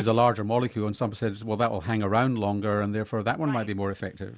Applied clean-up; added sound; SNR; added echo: none; none; none; none.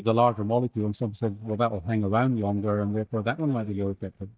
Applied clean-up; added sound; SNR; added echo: neural mask model DeepFilterNet 3.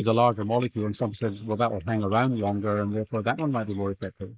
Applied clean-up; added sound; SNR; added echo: neural mask model Resemble Enhance denoiser.